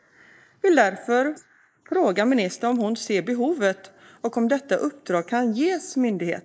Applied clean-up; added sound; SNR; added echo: neural mask model Resemble Enhance denoiser.